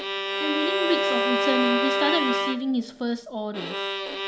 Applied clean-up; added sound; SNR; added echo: none; Bowed string instrument; -2 dB; none.